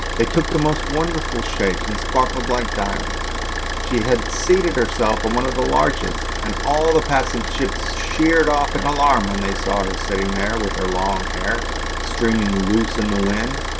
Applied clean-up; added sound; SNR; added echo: none; Idling / Car; 3 dB; none.